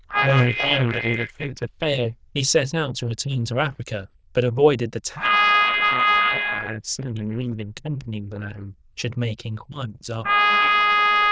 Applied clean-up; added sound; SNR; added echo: neural diffusion model UNIVERSE++.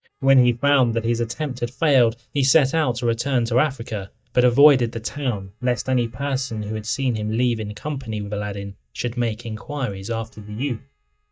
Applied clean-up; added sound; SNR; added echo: neural mask model DeepFilterNet 3.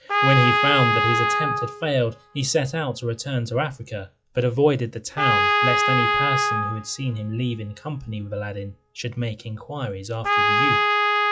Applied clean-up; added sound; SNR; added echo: classical method log-MMSE.